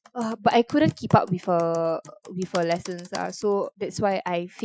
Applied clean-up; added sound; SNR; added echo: classical method Wiener filter.